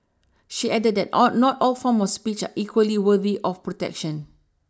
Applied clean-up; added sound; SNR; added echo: none; none; none; none.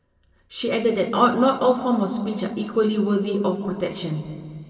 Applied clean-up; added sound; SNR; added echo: none; none; none; reverberation time 2.7 s.